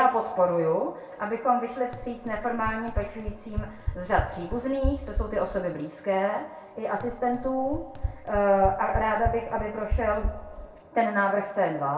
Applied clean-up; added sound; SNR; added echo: none; Run; 6 dB; reverberation time 0.3 s.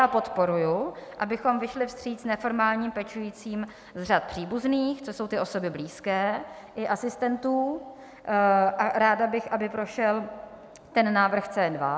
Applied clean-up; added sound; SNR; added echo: none; none; none; none.